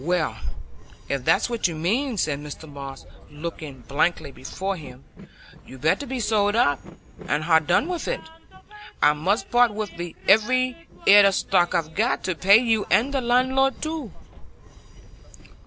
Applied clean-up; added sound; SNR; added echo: none; Train; 19 dB; none.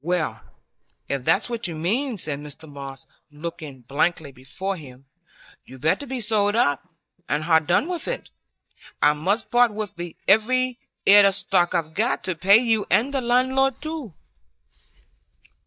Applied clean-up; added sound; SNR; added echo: neural mask model DeepFilterNet 3.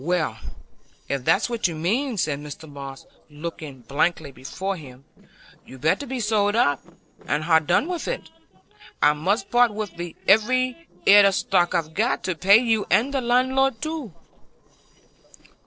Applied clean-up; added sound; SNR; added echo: neural separator model SepFormer DNS4.